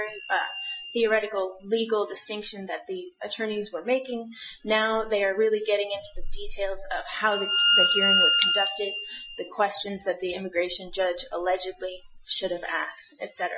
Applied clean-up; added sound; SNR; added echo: classical method Wiener filter.